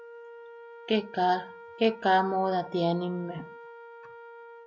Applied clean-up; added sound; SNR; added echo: none; Wind instrument, woodwind instrument; 17 dB; none.